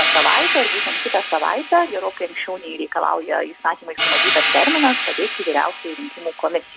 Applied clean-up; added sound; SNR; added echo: none; Hi-hat; 1 dB; none.